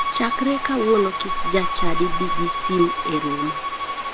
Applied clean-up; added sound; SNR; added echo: none; Bathtub (filling or washing) + Bowed string instrument; -1 dB; none.